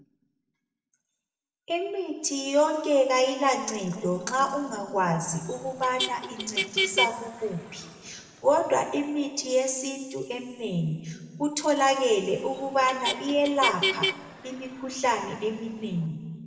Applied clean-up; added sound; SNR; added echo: neural separator model SepFormer DNS4.